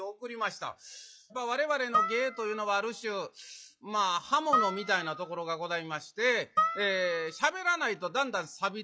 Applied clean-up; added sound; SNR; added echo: classical method log-MMSE.